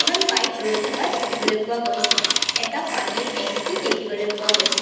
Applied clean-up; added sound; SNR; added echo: none; Telephone; -2 dB; reverberation time 1.1 s.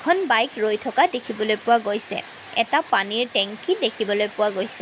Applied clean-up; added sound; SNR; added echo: none; none; none; none.